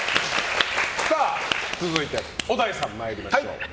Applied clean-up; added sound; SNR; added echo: none; none; none; none.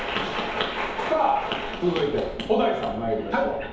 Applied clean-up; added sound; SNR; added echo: none; Wind; 19 dB; reverberation time 2.2 s.